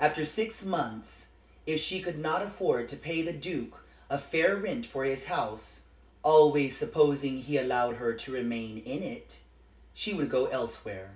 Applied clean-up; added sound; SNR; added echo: none; none; none; reverberation time 0.3 s.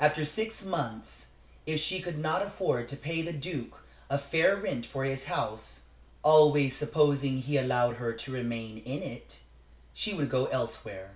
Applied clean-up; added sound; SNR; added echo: none; none; none; none.